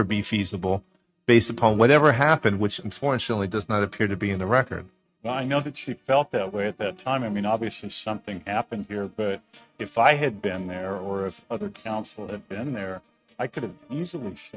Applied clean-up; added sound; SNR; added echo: neural mask model RNNoise.